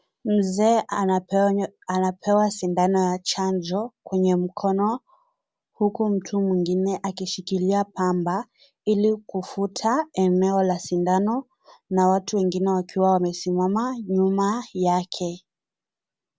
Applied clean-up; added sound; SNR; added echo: none; none; none; none.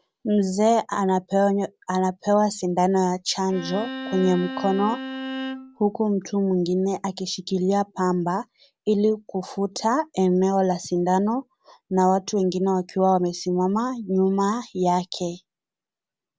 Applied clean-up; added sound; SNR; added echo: none; Bowed string instrument; 10 dB; none.